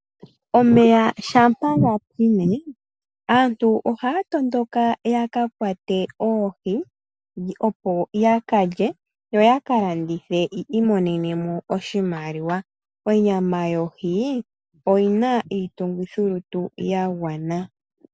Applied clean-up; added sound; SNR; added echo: none; none; none; none.